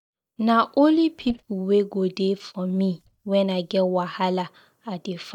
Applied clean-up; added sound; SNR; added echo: neural mask model DeepFilterNet 3.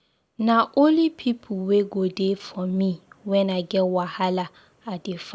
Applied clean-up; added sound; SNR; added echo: none; none; none; none.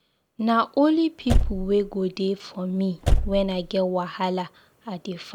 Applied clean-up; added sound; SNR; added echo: none; Slam / Car; -1 dB; none.